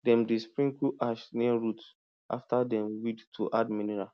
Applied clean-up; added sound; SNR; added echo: none; none; none; none.